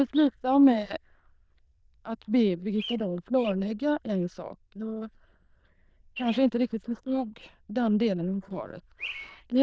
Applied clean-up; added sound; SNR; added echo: neural diffusion model UNIVERSE++.